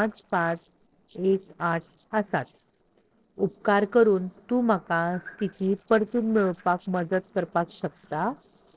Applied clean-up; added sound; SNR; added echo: neural separator model SepFormer DNS4.